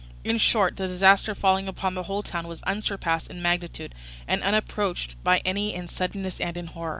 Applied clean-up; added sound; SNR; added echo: none; none; none; none.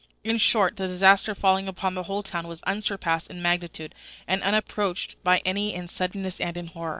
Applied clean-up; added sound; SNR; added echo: neural separator model SepFormer DNS4.